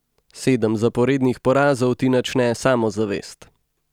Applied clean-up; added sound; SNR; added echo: none; none; none; none.